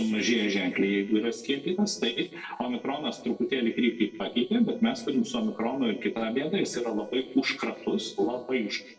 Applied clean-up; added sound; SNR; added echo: neural separator model SepFormer DNS4.